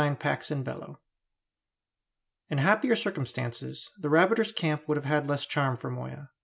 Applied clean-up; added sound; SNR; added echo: none; none; none; none.